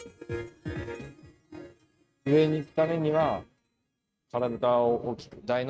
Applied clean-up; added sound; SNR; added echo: neural mask model RNNoise.